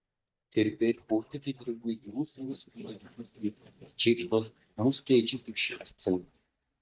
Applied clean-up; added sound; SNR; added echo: neural mask model DeepFilterNet 3.